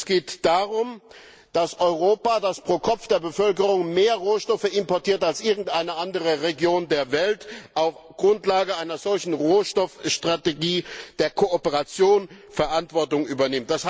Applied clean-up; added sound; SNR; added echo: none; none; none; none.